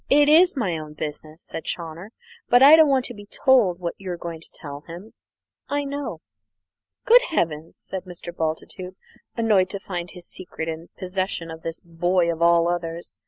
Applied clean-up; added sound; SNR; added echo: none; none; none; none.